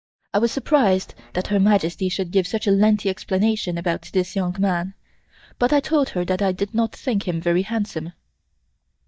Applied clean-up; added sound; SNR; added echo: neural mask model DeepFilterNet 3.